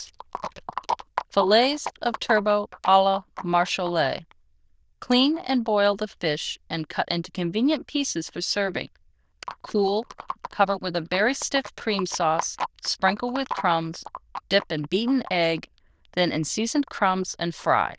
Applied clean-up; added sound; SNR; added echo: neural diffusion model UNIVERSE++.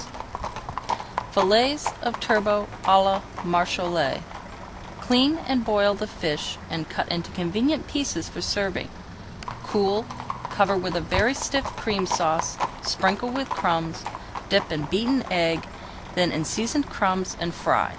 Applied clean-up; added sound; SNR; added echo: none; Livestock, farm animals, working animals; 9 dB; none.